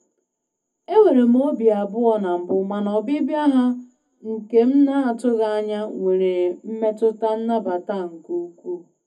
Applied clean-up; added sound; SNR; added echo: none; none; none; reverberation time 0.3 s.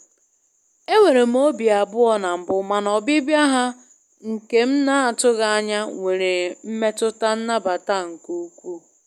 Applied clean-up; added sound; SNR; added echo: none; none; none; none.